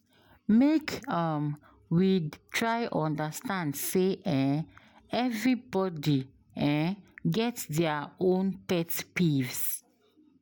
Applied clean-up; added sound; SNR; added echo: none; none; none; none.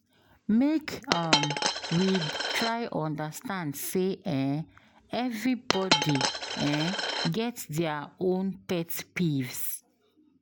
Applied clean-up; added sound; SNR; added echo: none; Coin (dropping); 3 dB; none.